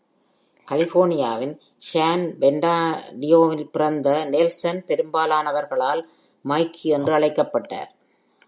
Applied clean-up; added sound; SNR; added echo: none; none; none; none.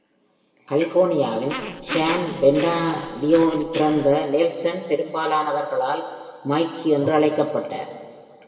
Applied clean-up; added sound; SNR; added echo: none; Growling; 12 dB; reverberation time 1.8 s.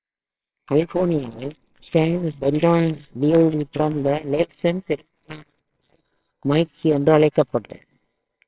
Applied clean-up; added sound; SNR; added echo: neural separator model SepFormer WHAMR!.